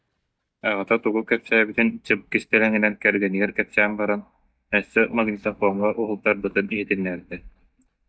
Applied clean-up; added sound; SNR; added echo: neural mask model DeepFilterNet 3.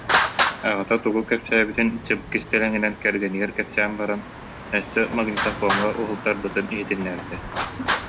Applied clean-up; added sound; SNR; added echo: none; Traffic noise, roadway noise; 3 dB; none.